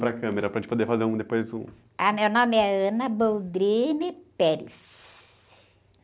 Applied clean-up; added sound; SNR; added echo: none; none; none; none.